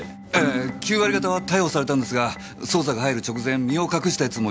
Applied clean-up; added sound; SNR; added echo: none; none; none; none.